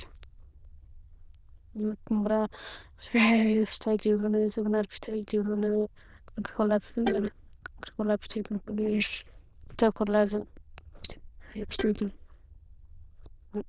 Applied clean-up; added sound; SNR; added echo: neural diffusion model UNIVERSE++.